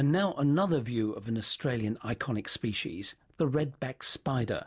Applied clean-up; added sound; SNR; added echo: none; none; none; none.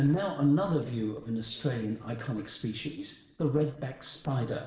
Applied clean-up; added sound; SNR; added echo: neural separator model SepFormer DNS4.